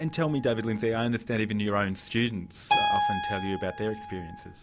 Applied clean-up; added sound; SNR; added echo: none; Keyboard (musical); 3 dB; none.